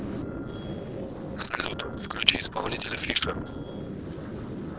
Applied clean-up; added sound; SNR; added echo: neural separator model SepFormer DNS4.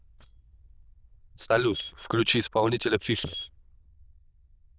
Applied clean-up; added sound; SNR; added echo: neural diffusion model UNIVERSE++.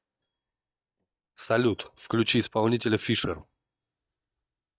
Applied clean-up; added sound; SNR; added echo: neural mask model DeepFilterNet 3.